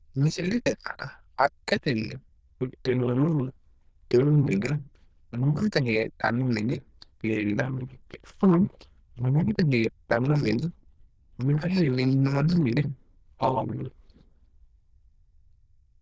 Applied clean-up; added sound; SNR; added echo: neural diffusion model UNIVERSE++.